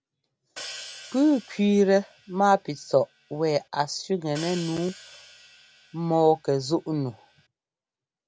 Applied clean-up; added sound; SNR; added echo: none; Hi-hat; 19 dB; none.